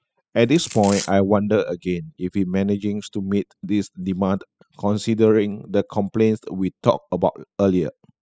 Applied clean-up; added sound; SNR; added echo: classical method spectral subtraction.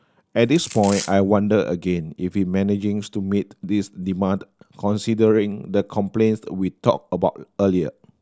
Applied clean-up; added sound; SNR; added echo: none; Domestic sounds, home sounds; 14 dB; none.